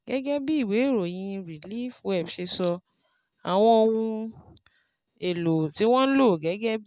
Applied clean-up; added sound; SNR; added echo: none; none; none; none.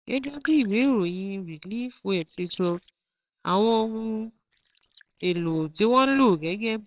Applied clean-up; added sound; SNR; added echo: neural separator model SepFormer WHAMR!.